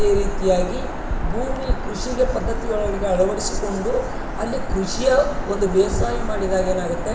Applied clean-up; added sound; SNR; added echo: none; Bird vocalization, bird call, bird song; 1 dB; reverberation time 2.2 s.